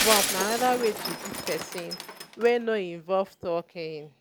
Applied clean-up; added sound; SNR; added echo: none; Shatter; 4 dB; none.